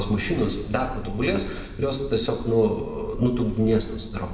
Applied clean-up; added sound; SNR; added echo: none; Ocean; 10 dB; reverberation time 1.1 s.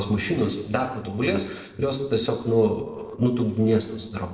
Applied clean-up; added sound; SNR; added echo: neural separator model SepFormer DNS4.